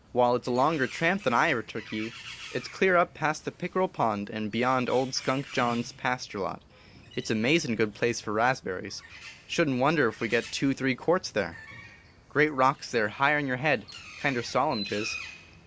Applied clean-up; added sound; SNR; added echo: none; Bird; 18 dB; none.